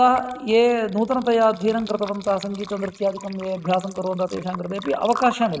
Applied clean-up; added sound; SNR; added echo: neural mask model RNNoise.